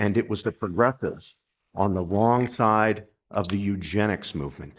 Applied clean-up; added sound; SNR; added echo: neural mask model Resemble Enhance denoiser.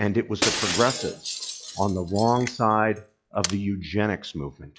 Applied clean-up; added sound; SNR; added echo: classical method log-MMSE.